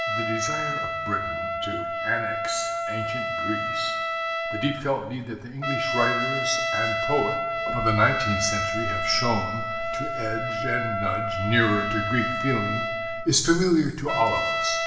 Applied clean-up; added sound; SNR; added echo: none; Trumpet; 1 dB; reverberation time 1.1 s.